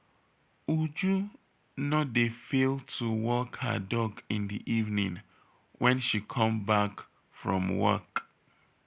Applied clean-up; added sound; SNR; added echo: none; none; none; none.